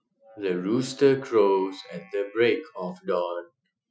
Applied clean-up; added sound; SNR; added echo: classical method Wiener filter.